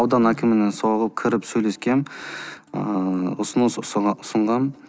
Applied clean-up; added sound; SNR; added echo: none; none; none; none.